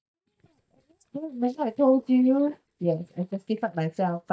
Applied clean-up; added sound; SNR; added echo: neural mask model DeepFilterNet 3.